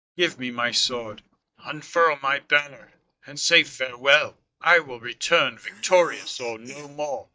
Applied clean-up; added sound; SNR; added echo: neural mask model DeepFilterNet 3.